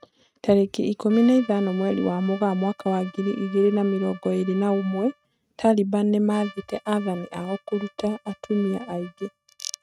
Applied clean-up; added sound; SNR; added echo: neural mask model RNNoise.